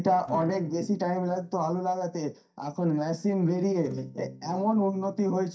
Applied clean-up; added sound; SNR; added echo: neural mask model DeepFilterNet 3.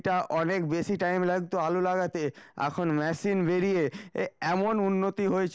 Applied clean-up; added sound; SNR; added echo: none; none; none; none.